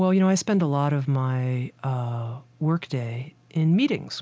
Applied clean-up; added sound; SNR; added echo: none; none; none; none.